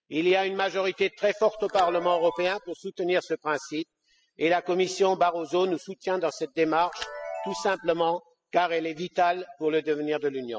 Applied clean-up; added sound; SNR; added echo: classical method spectral subtraction.